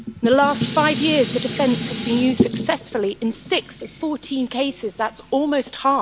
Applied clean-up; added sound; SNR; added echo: none; Dishes, pots, and pans; 4 dB; none.